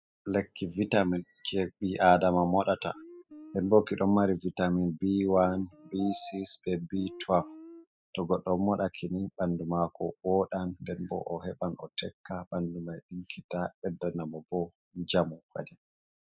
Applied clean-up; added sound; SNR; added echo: classical method spectral subtraction.